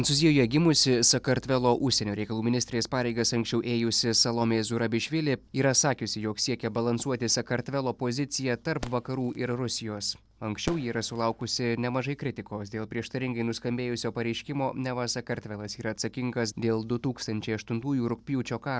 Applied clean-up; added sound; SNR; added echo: none; Fireworks; 17 dB; none.